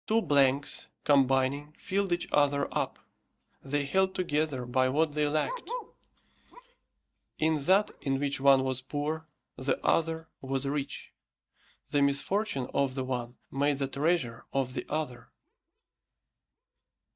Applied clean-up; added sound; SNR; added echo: neural mask model DeepFilterNet 3.